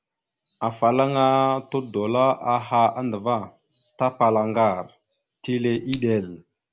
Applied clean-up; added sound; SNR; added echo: none; Scissors; 15 dB; none.